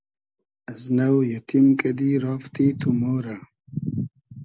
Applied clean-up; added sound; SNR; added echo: none; none; none; none.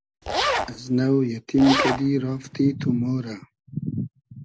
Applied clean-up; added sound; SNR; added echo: none; Zipper (clothing); 3 dB; none.